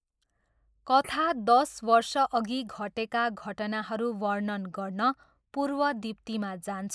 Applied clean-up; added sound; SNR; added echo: neural mask model Resemble Enhance denoiser.